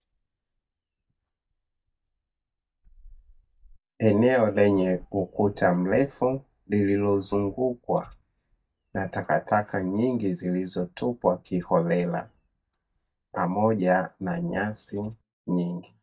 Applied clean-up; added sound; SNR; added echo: neural mask model DeepFilterNet 3.